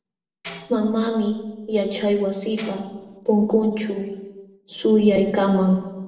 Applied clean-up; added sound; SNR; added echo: neural separator model SepFormer DNS4.